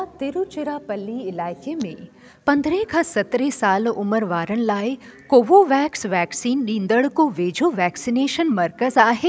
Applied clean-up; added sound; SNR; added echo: none; none; none; none.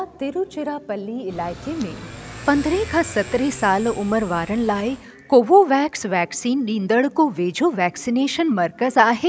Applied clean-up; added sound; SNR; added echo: none; Motorcycle / Accelerating, revving, vroom; 16 dB; none.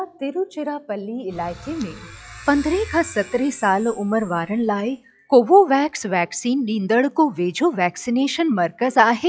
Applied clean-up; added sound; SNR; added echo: classical method log-MMSE.